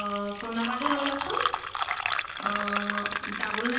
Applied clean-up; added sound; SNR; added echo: none; Fill (with liquid); -2 dB; reverberation time 0.9 s.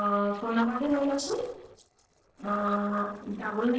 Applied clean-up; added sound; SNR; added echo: neural separator model SepFormer DNS4.